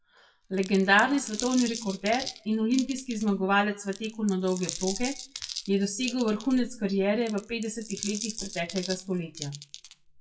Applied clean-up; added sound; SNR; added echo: classical method WPE with log-MMSE.